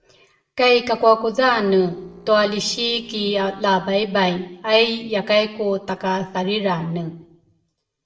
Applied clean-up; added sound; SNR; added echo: neural separator model SepFormer DNS4.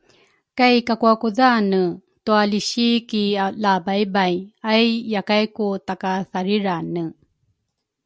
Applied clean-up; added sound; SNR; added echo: none; none; none; none.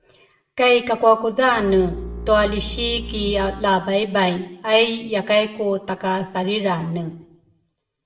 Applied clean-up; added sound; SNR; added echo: none; Bowed string instrument; 12 dB; reverberation time 0.7 s.